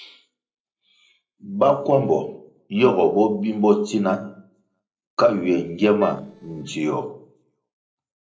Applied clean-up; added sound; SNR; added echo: neural separator model SepFormer DNS4.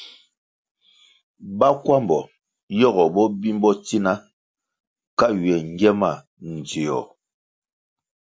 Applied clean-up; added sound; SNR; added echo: none; none; none; none.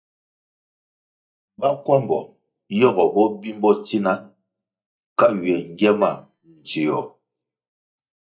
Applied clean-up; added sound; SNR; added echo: neural mask model DeepFilterNet 3.